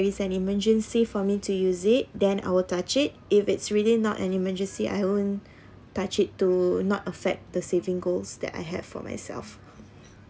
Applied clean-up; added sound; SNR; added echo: none; none; none; none.